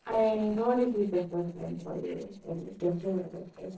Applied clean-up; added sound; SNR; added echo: neural separator model SepFormer DNS4.